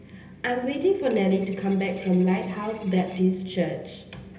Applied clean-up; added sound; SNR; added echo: none; Coin (dropping); 19 dB; reverberation time 1.4 s.